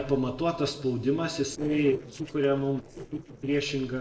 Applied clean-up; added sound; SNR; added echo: neural separator model SepFormer DNS4.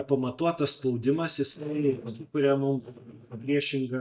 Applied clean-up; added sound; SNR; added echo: neural mask model DeepFilterNet 3.